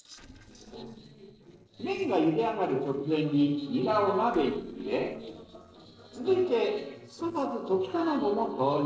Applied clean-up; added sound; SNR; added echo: neural separator model SepFormer DNS4.